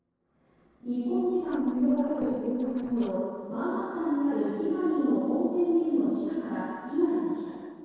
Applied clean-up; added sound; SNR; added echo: neural separator model SepFormer DNS4.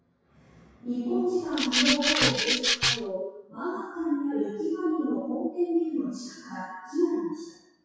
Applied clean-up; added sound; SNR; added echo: classical method WPE with log-MMSE.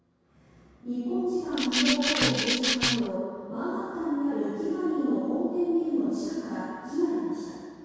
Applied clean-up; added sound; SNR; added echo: none; Rattle (instrument); -1 dB; reverberation time 2.0 s.